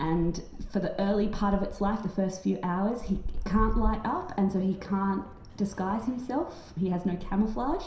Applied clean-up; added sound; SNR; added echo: none; Gull, seagull; 6 dB; reverberation time 0.7 s.